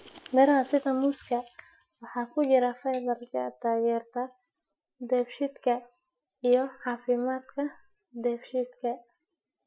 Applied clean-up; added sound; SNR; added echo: classical method Wiener filter.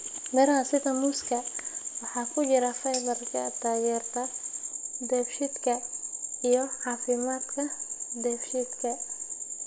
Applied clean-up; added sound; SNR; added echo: none; Tambourine; 14 dB; none.